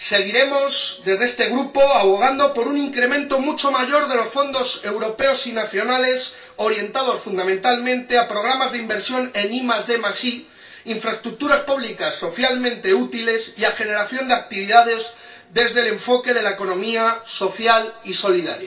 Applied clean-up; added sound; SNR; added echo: none; none; none; reverberation time 0.3 s.